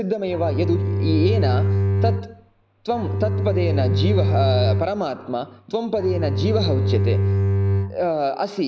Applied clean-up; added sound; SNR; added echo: none; Bowed string instrument; -3 dB; none.